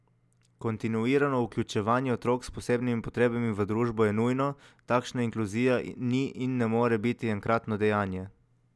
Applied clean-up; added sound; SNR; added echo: none; none; none; none.